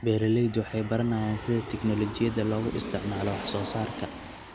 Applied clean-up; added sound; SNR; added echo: none; Aircraft; 10 dB; none.